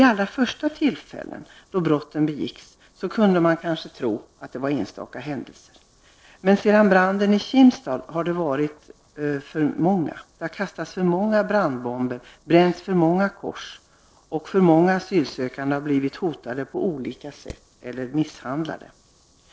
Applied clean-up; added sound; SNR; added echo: neural separator model SepFormer DNS4.